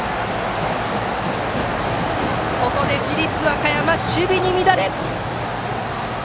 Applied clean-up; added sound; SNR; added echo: none; none; none; none.